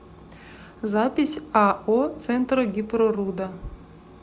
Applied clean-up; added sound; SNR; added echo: none; none; none; none.